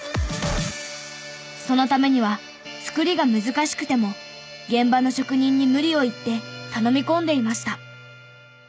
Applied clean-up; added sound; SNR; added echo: none; none; none; none.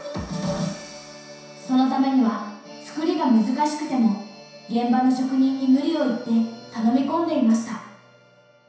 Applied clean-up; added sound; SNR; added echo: none; none; none; reverberation time 0.7 s.